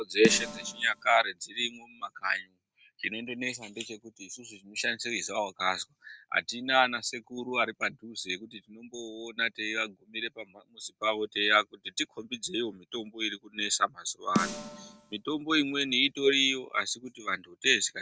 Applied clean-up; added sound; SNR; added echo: none; Snare drum; 7 dB; none.